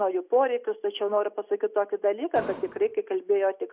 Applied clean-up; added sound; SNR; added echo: none; Explosion; 12 dB; none.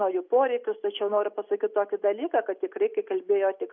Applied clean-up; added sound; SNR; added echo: none; none; none; none.